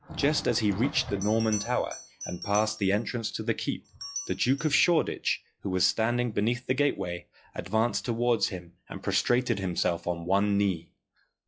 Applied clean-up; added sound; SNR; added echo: classical method log-MMSE.